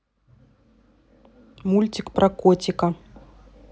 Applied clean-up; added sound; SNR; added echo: none; none; none; none.